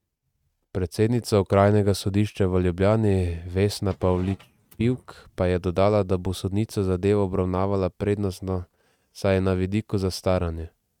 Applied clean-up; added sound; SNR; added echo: neural mask model RNNoise.